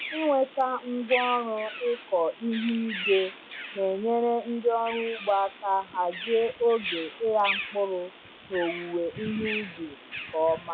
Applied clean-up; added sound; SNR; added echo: none; Bird vocalization, bird call, bird song; 10 dB; none.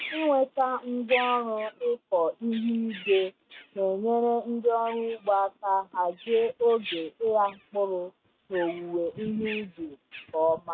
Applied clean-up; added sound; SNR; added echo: neural mask model RNNoise.